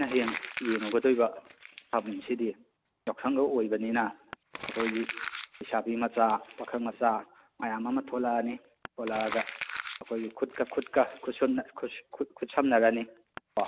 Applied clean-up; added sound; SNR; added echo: none; Crumpling, crinkling; 13 dB; none.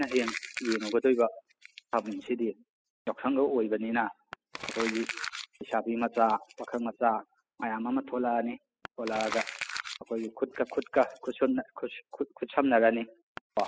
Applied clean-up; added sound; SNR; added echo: classical method spectral subtraction.